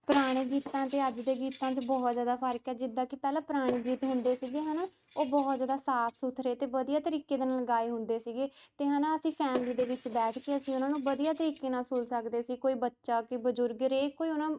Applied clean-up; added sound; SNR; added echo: neural mask model RNNoise.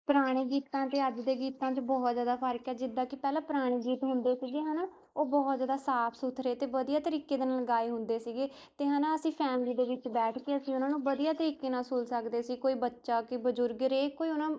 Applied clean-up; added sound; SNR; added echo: neural mask model Resemble Enhance denoiser.